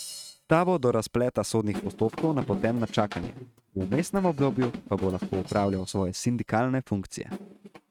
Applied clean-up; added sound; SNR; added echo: neural mask model RNNoise.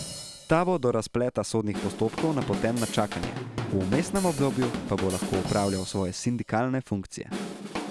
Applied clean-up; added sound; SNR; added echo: none; Drum / Drum kit; 7 dB; none.